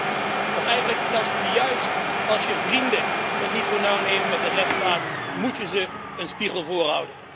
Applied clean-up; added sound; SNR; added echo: none; Domestic sounds, home sounds; -1 dB; none.